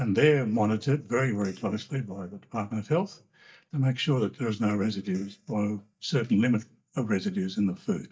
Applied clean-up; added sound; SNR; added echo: neural mask model DeepFilterNet 3.